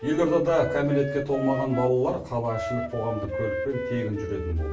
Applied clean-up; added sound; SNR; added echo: none; Wind instrument, woodwind instrument; 7 dB; reverberation time 0.3 s.